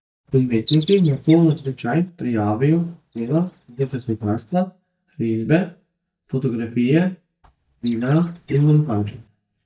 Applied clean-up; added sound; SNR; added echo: neural mask model DeepFilterNet 3.